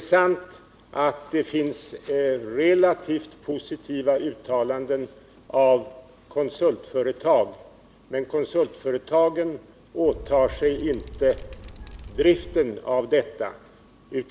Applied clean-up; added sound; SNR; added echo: none; Wind; 15 dB; none.